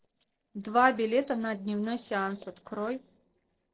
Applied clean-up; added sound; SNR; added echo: neural separator model SepFormer DNS4.